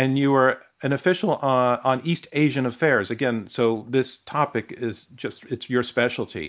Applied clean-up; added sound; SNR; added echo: none; none; none; none.